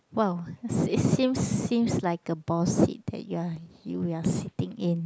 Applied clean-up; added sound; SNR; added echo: none; none; none; none.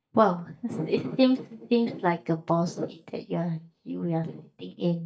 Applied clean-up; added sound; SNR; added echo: neural mask model DeepFilterNet 3.